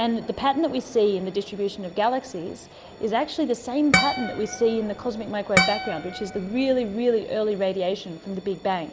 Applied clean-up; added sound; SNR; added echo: none; Harp; 2 dB; none.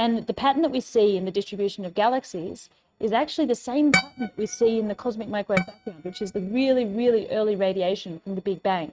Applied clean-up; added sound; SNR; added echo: neural mask model RNNoise.